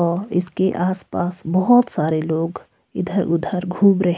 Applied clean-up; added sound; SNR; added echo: none; none; none; none.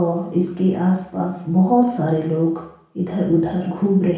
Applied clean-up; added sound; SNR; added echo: none; none; none; reverberation time 0.6 s.